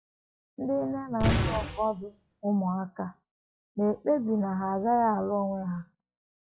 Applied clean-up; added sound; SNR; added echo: classical method log-MMSE.